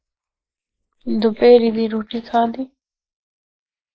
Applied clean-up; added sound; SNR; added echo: neural mask model Resemble Enhance denoiser.